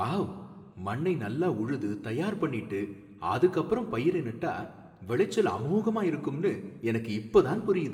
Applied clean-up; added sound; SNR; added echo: none; none; none; reverberation time 1.1 s.